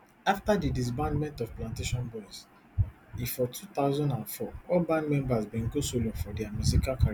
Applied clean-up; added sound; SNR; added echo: none; none; none; none.